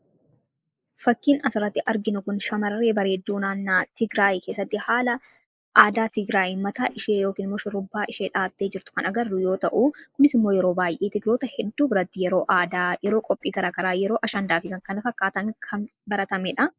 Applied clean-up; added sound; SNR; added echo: neural mask model Resemble Enhance denoiser.